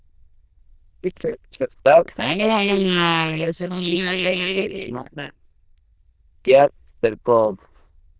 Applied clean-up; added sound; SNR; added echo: neural diffusion model UNIVERSE++.